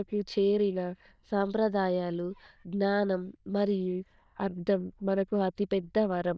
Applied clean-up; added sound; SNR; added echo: neural diffusion model UNIVERSE++.